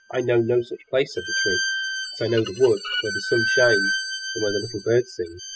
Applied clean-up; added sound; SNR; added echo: classical method spectral subtraction.